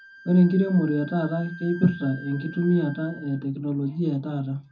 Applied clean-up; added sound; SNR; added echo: none; Wind instrument, woodwind instrument; 20 dB; reverberation time 0.3 s.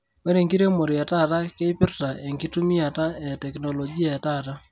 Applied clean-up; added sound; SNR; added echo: none; none; none; none.